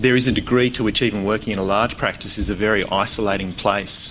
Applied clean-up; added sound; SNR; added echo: none; none; none; none.